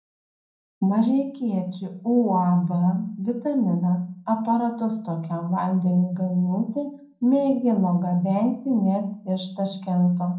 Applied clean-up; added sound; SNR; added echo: none; none; none; reverberation time 0.5 s.